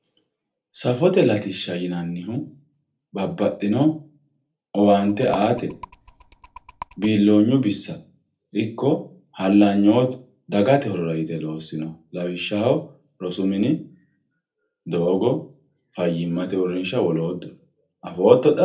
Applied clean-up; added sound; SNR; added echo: neural separator model SepFormer DNS4.